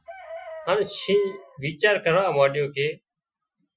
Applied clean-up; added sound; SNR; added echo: classical method Wiener filter.